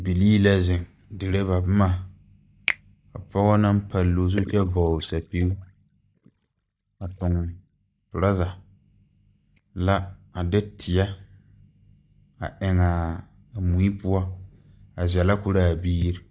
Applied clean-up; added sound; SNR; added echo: neural mask model DeepFilterNet 3.